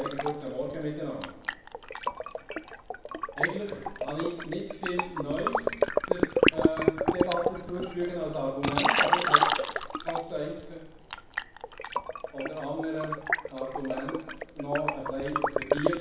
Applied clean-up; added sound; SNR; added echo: none; Liquid; -5 dB; reverberation time 0.9 s.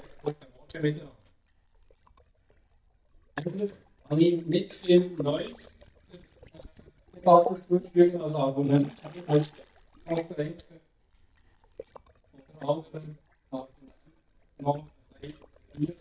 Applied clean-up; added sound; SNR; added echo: neural mask model DeepFilterNet 3.